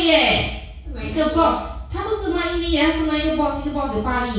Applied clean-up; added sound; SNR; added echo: none; none; none; reverberation time 0.6 s.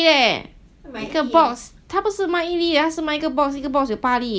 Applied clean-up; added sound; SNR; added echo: none; none; none; none.